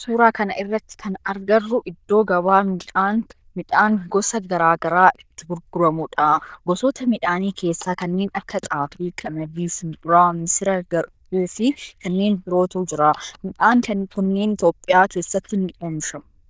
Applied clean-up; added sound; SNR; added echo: neural diffusion model UNIVERSE++.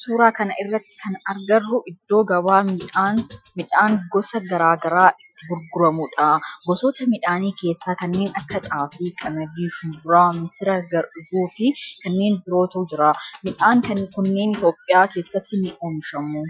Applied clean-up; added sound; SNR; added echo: classical method Wiener filter.